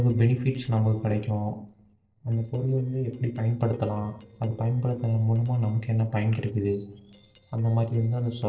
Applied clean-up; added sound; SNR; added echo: neural separator model SepFormer DNS4.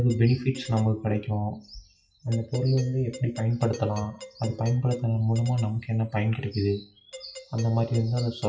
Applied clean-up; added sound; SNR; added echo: classical method WPE with log-MMSE.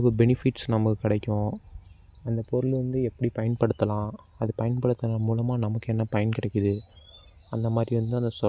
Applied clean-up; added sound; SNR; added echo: none; none; none; none.